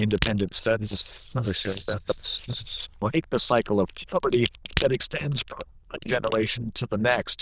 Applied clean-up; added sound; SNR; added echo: neural diffusion model UNIVERSE++.